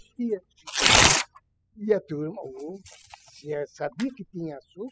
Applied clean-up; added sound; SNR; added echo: classical method spectral subtraction.